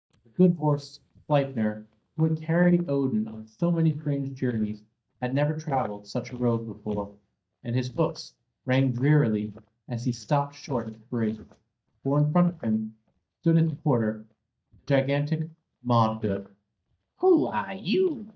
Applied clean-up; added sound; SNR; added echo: neural mask model DeepFilterNet 3.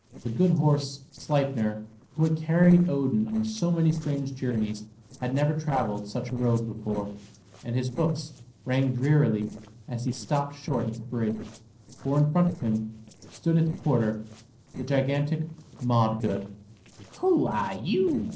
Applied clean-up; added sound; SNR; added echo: neural separator model SepFormer DNS4.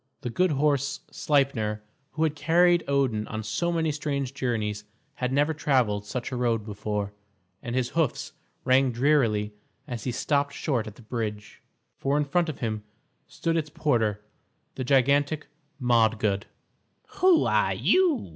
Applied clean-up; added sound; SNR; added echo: none; none; none; none.